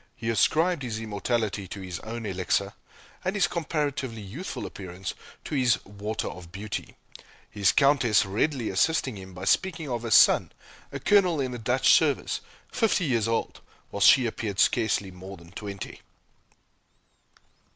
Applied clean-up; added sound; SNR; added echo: none; none; none; none.